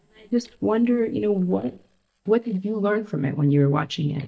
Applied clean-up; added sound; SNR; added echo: neural mask model DeepFilterNet 3.